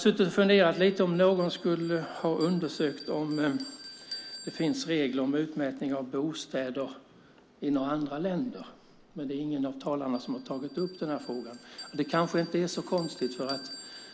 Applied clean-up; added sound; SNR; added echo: none; Bell; 20 dB; none.